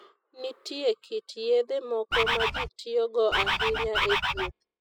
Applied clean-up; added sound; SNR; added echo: classical method spectral subtraction.